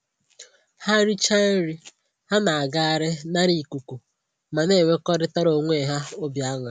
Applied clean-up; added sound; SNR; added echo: none; none; none; none.